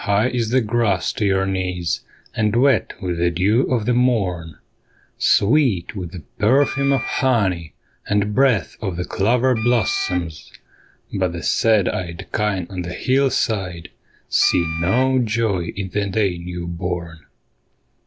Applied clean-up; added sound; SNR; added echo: none; Wind instrument, woodwind instrument; 11 dB; none.